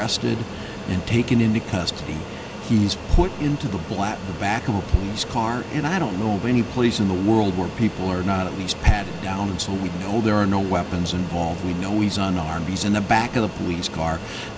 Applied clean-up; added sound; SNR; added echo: none; Fixed-wing aircraft, airplane; 10 dB; none.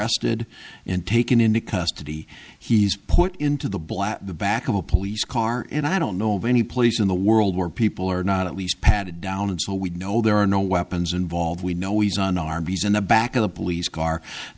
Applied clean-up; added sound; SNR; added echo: none; none; none; none.